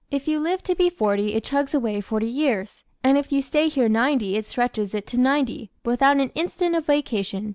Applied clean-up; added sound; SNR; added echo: none; none; none; none.